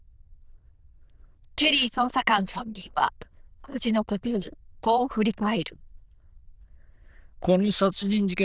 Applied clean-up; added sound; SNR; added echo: neural diffusion model UNIVERSE++.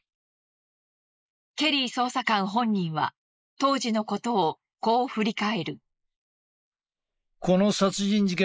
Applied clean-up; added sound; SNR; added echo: neural mask model Resemble Enhance denoiser.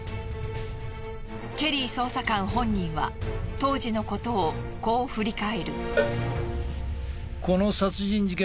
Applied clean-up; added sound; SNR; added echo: none; Cowbell; 7 dB; none.